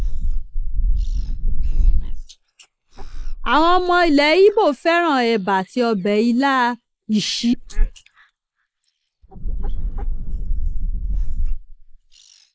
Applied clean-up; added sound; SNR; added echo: neural mask model Resemble Enhance denoiser.